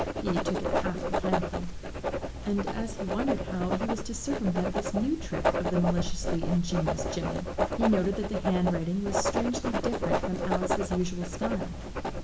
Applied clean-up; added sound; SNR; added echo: none; Writing; -1 dB; reverberation time 0.4 s.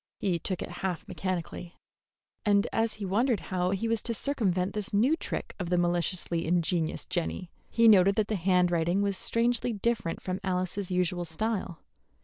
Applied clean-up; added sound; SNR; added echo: none; none; none; none.